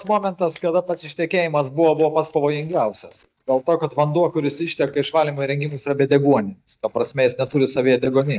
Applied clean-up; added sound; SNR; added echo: neural mask model DeepFilterNet 3.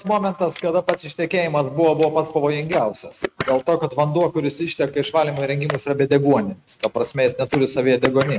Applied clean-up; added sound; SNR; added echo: neural mask model RNNoise.